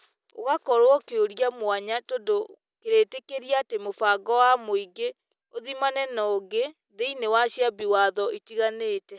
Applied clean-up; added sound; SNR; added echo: none; none; none; none.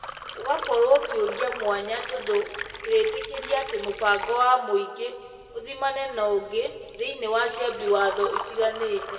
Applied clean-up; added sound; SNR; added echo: none; Liquid; 12 dB; reverberation time 1.7 s.